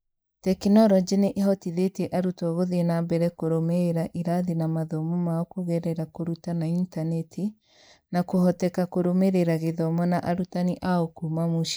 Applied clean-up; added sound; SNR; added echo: neural mask model Resemble Enhance denoiser.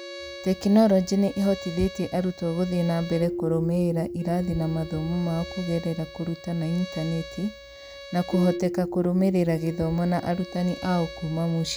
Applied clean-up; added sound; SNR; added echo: none; Keyboard (musical) + Bowed string instrument; 12 dB; none.